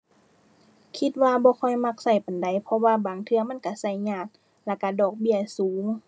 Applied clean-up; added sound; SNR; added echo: none; none; none; none.